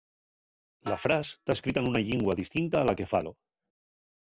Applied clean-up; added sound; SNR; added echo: none; Snare drum; 18 dB; none.